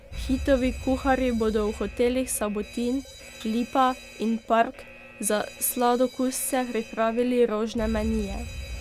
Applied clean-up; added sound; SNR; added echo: none; Alarm; 12 dB; none.